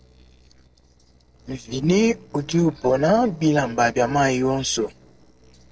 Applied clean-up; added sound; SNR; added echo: neural separator model SepFormer DNS4.